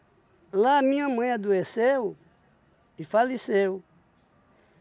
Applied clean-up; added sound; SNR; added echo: none; none; none; none.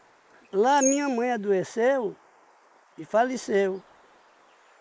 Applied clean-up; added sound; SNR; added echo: neural mask model Resemble Enhance denoiser.